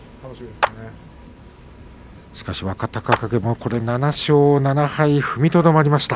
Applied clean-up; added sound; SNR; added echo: none; Clapping; 9 dB; none.